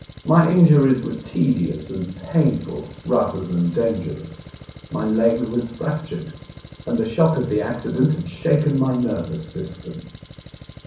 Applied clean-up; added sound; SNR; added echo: none; Engine; 19 dB; reverberation time 0.6 s.